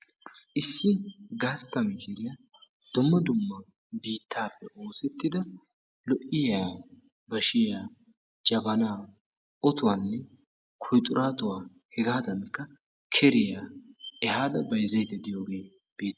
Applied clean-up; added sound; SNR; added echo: none; none; none; none.